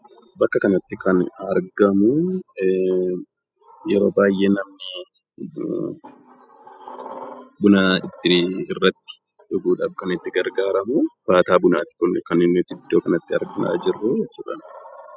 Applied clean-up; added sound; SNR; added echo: classical method spectral subtraction.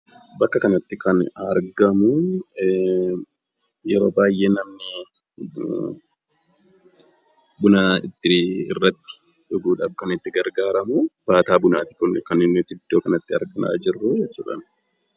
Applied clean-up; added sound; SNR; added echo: none; none; none; none.